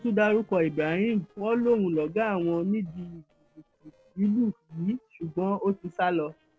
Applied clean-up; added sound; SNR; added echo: neural separator model SepFormer DNS4.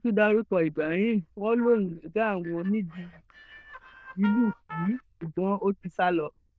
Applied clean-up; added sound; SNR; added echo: neural diffusion model UNIVERSE++.